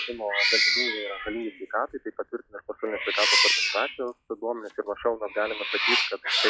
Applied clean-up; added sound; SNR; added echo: classical method log-MMSE.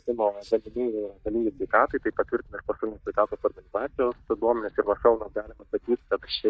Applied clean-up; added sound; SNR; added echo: neural mask model DeepFilterNet 3.